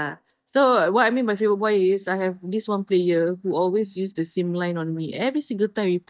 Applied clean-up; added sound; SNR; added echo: neural mask model DeepFilterNet 3.